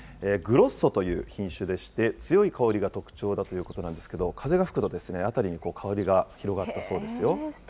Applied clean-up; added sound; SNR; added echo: none; none; none; none.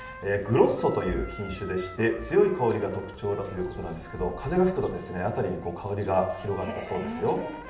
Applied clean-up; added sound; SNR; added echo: none; Trumpet; 17 dB; reverberation time 0.8 s.